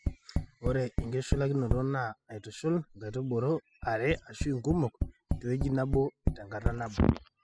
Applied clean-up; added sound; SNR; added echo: classical method spectral subtraction.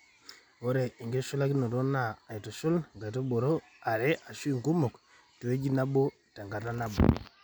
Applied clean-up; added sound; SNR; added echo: none; none; none; none.